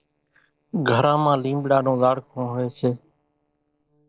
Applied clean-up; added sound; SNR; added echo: neural separator model SepFormer DNS4.